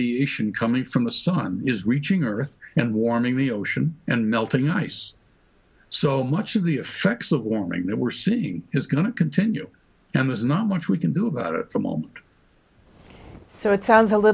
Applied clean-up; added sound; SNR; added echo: none; none; none; none.